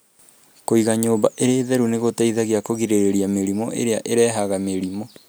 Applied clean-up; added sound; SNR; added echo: none; none; none; none.